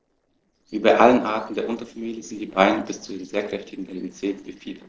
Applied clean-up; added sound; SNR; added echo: neural separator model SepFormer DNS4.